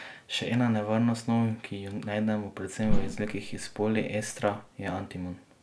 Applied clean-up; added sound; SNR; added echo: none; Whoosh, swoosh, swish; 0 dB; none.